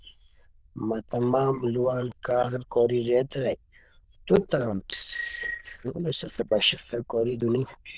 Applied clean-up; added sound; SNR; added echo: neural diffusion model UNIVERSE++.